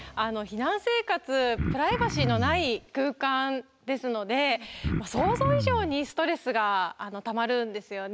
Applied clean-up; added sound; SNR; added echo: none; Cough; 3 dB; none.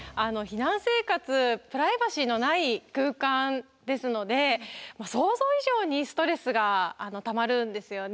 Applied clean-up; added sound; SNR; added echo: none; none; none; none.